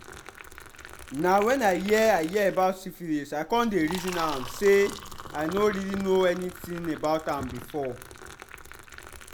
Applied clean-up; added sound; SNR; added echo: none; Liquid; 14 dB; none.